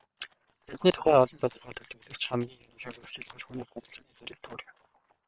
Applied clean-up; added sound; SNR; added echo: neural separator model SepFormer WHAM!.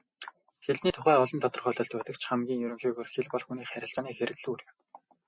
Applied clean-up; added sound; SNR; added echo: none; none; none; none.